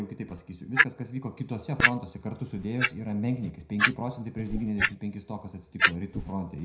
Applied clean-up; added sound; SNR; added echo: none; Clock; -3 dB; reverberation time 0.4 s.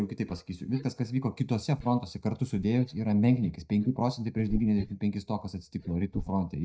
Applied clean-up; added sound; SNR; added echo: neural mask model DeepFilterNet 3.